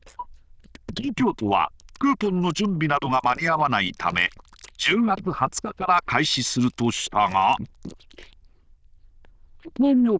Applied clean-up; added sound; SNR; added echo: neural diffusion model UNIVERSE++.